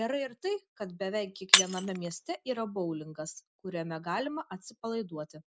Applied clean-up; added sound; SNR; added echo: none; Shatter; -2 dB; none.